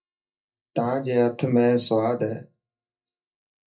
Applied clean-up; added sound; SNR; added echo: neural mask model DeepFilterNet 3.